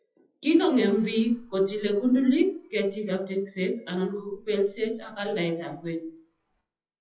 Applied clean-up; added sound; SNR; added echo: classical method WPE with log-MMSE.